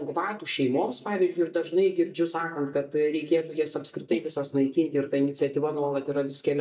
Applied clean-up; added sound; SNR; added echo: neural mask model DeepFilterNet 3.